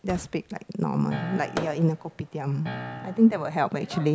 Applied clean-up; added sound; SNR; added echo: none; Piano + Fireworks; 13 dB; none.